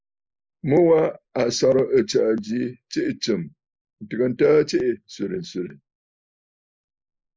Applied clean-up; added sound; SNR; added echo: neural mask model Resemble Enhance denoiser.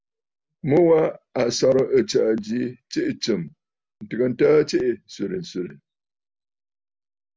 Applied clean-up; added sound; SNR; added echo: none; none; none; none.